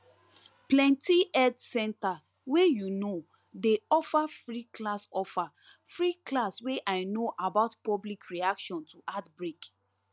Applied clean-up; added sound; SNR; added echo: none; none; none; none.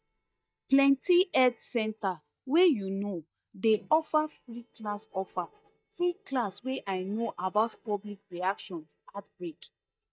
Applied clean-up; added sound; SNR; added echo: neural mask model DeepFilterNet 3.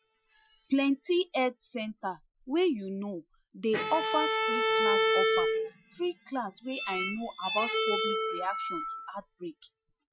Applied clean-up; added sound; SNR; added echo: classical method Wiener filter.